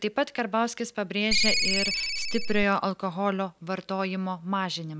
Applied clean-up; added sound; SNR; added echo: none; Ringtone; -3 dB; none.